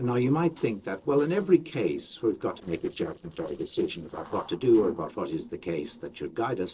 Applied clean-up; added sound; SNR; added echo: neural separator model SepFormer DNS4.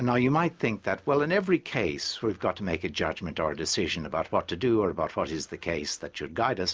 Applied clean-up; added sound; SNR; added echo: none; none; none; none.